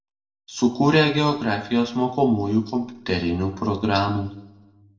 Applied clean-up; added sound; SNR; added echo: none; none; none; reverberation time 0.6 s.